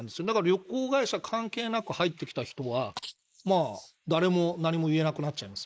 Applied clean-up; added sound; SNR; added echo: neural mask model Resemble Enhance denoiser.